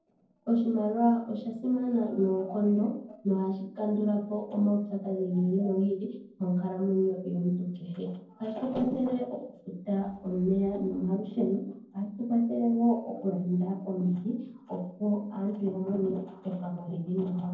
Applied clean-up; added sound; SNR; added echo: neural separator model SepFormer DNS4.